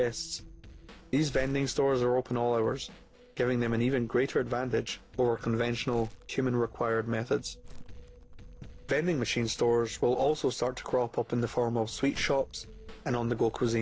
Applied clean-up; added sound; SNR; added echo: none; Crumpling, crinkling; 19 dB; none.